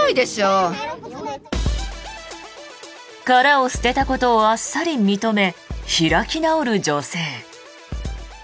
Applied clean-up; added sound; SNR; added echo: none; none; none; none.